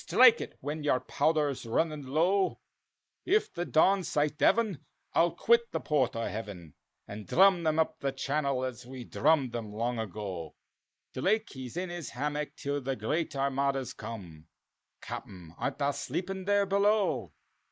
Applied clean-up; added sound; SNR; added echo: neural mask model Resemble Enhance denoiser.